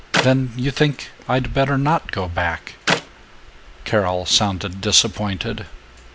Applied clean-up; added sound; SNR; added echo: none; Clapping; 5 dB; none.